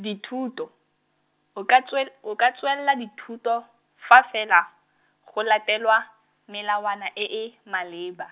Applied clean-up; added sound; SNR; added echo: none; none; none; none.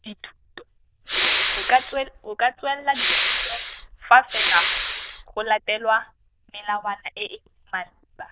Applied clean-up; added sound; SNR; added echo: neural diffusion model UNIVERSE++.